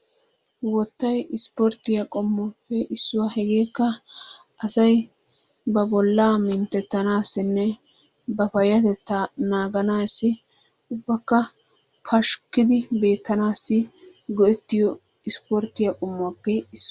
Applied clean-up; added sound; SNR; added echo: none; none; none; none.